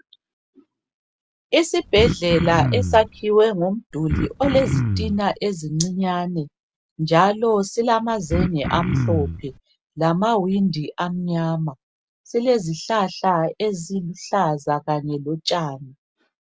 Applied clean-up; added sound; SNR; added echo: none; Cough; 2 dB; none.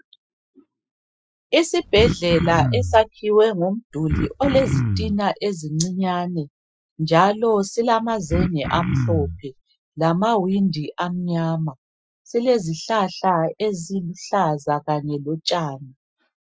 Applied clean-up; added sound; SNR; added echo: classical method Wiener filter.